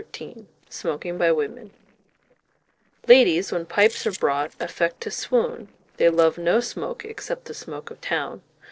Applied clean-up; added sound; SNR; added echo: neural separator model SepFormer DNS4.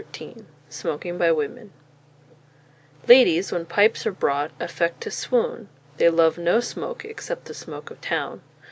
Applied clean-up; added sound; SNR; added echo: none; none; none; none.